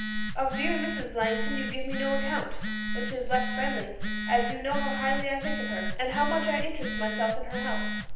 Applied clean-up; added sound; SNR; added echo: none; Telephone; -1 dB; reverberation time 0.9 s.